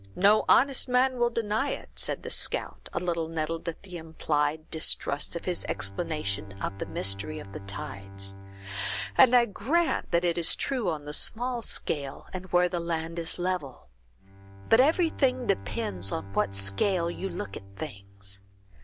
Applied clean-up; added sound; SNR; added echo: none; Bowed string instrument; 17 dB; none.